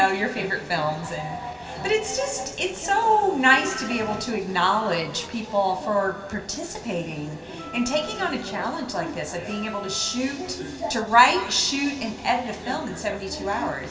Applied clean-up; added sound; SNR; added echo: none; Wind instrument, woodwind instrument; 17 dB; reverberation time 2.5 s.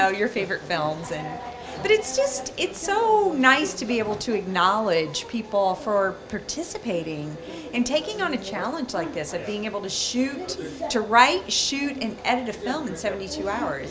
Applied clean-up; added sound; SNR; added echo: none; none; none; none.